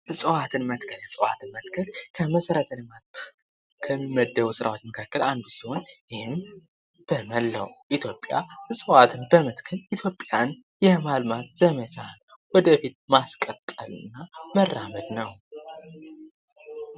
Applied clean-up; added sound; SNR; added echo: none; none; none; none.